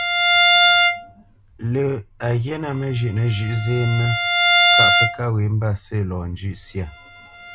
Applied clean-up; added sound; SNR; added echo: none; Bowed string instrument; -4 dB; none.